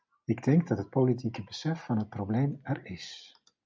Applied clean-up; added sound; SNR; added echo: none; none; none; none.